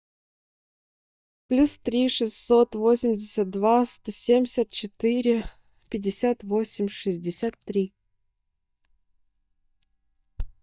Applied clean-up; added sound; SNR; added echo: neural mask model DeepFilterNet 3.